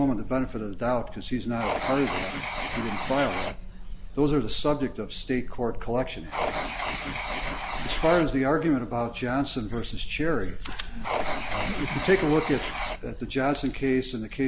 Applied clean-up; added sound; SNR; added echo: none; Writing; -1 dB; none.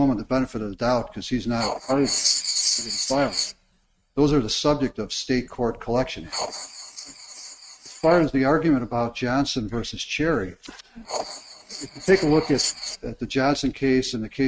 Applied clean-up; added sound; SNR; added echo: neural mask model RNNoise.